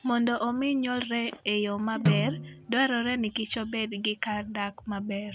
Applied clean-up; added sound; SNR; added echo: none; Snare drum; 3 dB; none.